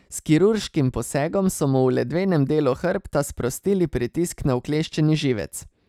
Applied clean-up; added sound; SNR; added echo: none; none; none; none.